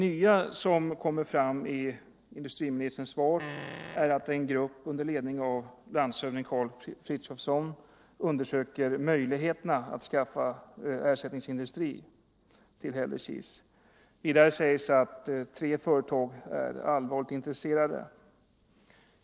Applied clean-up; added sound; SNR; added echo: neural separator model SepFormer DNS4.